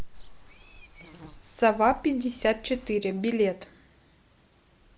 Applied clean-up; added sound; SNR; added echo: none; Walk, footsteps / Insect; 19 dB; none.